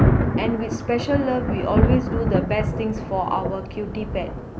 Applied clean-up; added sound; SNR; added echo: none; Thunder; -2 dB; none.